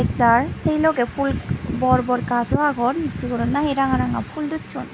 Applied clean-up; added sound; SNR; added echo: none; none; none; none.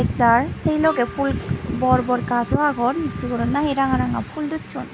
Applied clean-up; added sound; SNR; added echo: none; Wind instrument, woodwind instrument + Engine / Mechanisms; 18 dB; none.